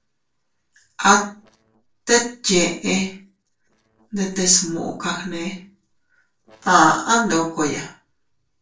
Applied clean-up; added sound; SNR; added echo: neural separator model SepFormer DNS4.